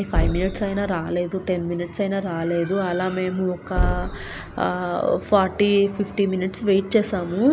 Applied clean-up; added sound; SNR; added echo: none; Knock; 7 dB; none.